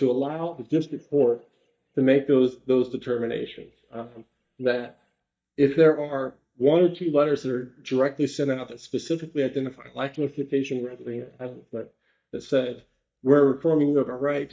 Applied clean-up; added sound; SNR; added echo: neural mask model DeepFilterNet 3.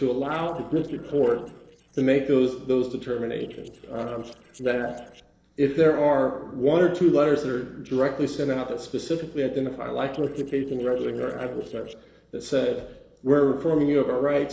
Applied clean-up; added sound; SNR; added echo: neural separator model SepFormer DNS4.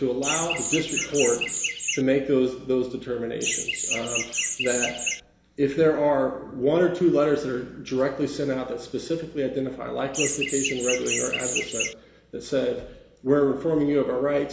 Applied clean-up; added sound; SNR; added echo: none; Chirp, tweet; 2 dB; reverberation time 0.9 s.